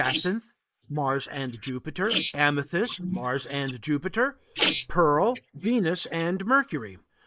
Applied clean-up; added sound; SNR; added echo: neural mask model Resemble Enhance denoiser.